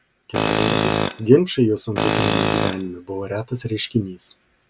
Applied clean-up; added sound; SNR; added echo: none; Tools; -1 dB; none.